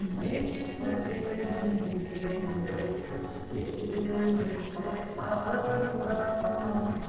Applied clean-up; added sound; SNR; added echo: neural separator model SepFormer DNS4.